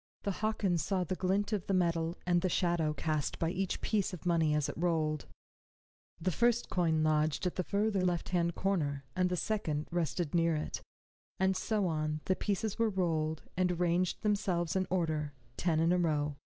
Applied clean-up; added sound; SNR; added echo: none; none; none; none.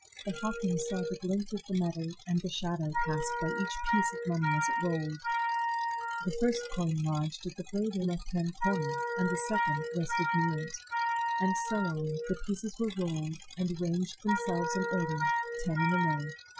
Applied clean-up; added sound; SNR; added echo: classical method Wiener filter.